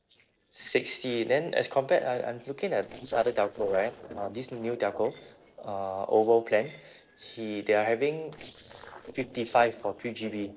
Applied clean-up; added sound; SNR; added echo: neural separator model SepFormer DNS4.